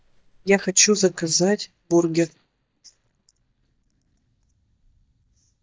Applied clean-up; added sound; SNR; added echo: neural mask model DeepFilterNet 3.